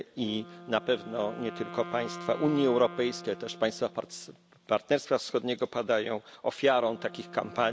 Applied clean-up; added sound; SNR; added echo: none; Wind instrument, woodwind instrument; 15 dB; none.